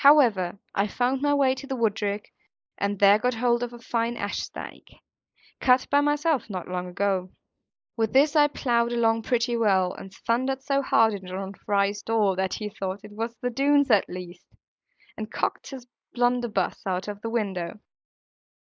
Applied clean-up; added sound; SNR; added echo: neural mask model Resemble Enhance denoiser.